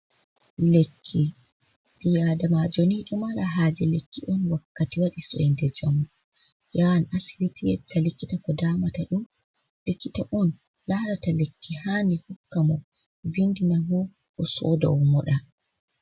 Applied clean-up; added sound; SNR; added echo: none; none; none; none.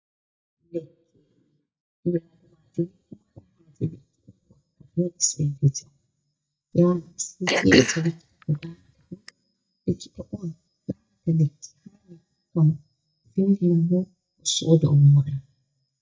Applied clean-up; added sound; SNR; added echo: neural mask model DeepFilterNet 3.